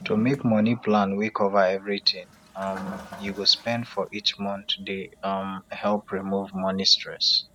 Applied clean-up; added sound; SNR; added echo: none; Toilet flush; 20 dB; none.